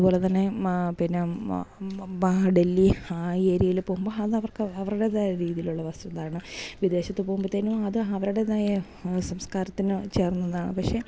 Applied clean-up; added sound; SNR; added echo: none; none; none; none.